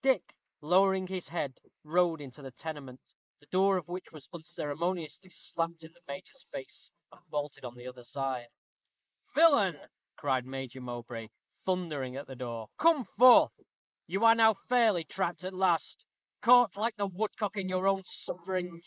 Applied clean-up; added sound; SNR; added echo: neural mask model Resemble Enhance denoiser.